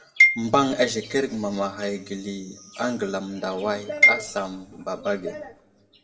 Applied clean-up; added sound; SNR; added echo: none; Marimba, xylophone; -3 dB; reverberation time 1.0 s.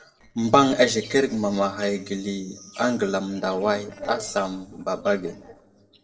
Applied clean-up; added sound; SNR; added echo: neural separator model SepFormer DNS4.